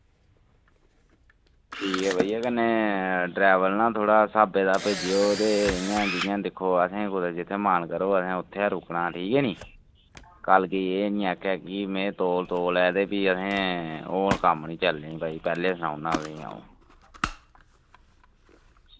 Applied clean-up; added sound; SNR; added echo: none; Camera; 13 dB; none.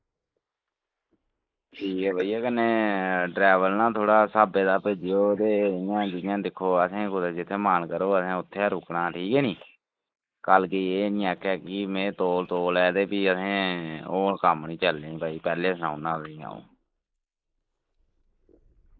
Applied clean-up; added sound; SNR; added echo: neural mask model Resemble Enhance denoiser.